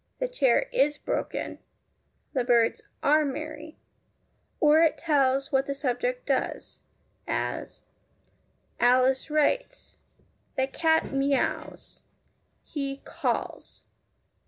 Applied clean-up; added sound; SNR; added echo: none; none; none; none.